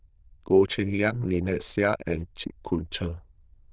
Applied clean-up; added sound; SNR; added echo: neural diffusion model UNIVERSE++.